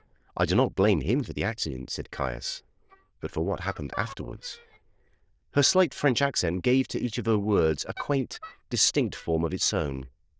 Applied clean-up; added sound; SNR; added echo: neural diffusion model UNIVERSE++.